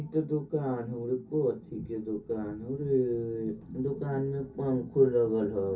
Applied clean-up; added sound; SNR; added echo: none; none; none; reverberation time 0.3 s.